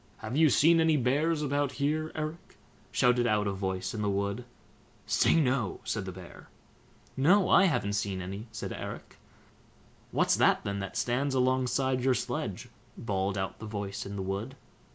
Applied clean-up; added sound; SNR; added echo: none; none; none; none.